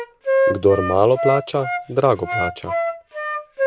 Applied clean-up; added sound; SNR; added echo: none; Wind instrument, woodwind instrument; 2 dB; none.